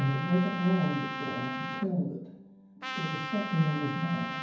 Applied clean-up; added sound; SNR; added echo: none; Trumpet; 7 dB; reverberation time 0.9 s.